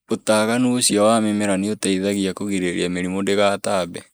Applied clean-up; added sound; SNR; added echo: neural mask model Resemble Enhance denoiser.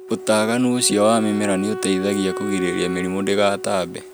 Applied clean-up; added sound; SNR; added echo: none; Wind instrument, woodwind instrument; 9 dB; none.